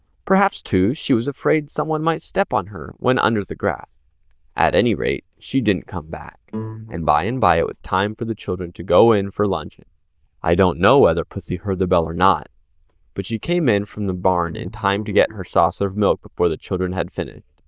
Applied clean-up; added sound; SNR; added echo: neural diffusion model UNIVERSE++.